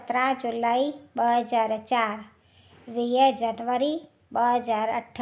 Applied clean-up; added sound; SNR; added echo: none; none; none; none.